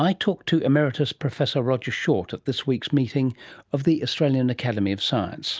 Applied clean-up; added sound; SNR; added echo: none; none; none; none.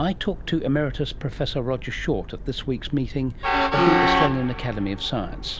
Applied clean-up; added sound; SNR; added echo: none; Train + Piano; 0 dB; none.